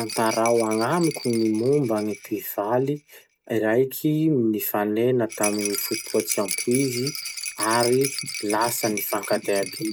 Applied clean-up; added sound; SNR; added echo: none; Rattle; 10 dB; none.